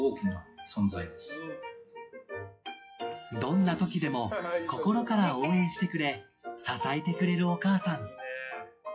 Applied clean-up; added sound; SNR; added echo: classical method WPE with log-MMSE.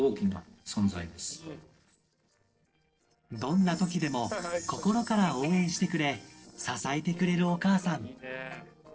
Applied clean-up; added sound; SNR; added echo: neural separator model SepFormer DNS4.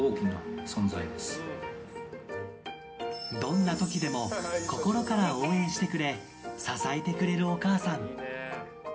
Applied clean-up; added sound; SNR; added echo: none; Piano; 15 dB; reverberation time 0.3 s.